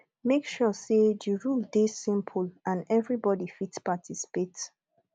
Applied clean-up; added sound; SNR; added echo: none; none; none; none.